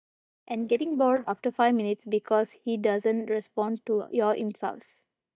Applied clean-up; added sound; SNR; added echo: neural mask model DeepFilterNet 3.